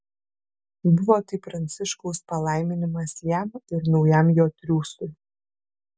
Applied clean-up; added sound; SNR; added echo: none; none; none; none.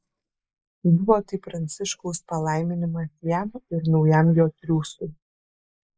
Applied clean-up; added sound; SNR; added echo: neural mask model Resemble Enhance denoiser.